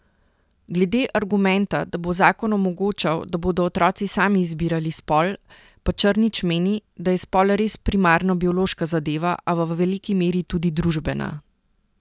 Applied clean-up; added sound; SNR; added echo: none; none; none; none.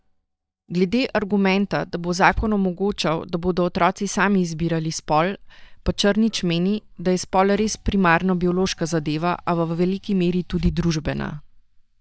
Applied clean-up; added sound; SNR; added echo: neural mask model DeepFilterNet 3.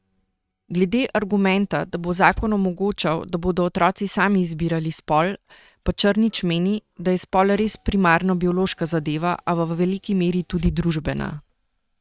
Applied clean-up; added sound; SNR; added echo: neural mask model RNNoise.